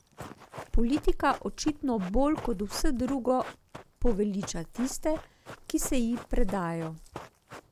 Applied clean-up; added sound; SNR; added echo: none; Run; 17 dB; none.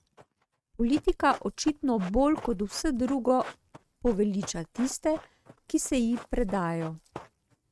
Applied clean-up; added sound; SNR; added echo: neural mask model RNNoise.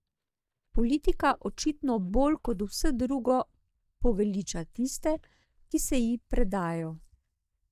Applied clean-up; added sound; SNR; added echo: neural mask model DeepFilterNet 3.